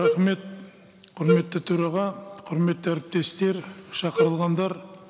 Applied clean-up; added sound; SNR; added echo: none; Wind instrument, woodwind instrument; 0 dB; none.